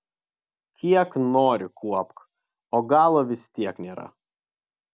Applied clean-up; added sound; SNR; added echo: none; none; none; none.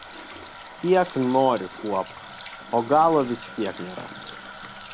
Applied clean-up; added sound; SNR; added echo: none; Water tap, faucet; 14 dB; none.